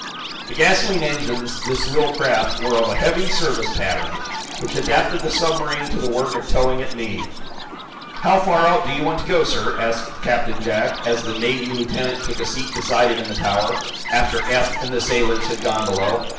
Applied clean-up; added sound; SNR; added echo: none; Chirp, tweet; 10 dB; reverberation time 0.6 s.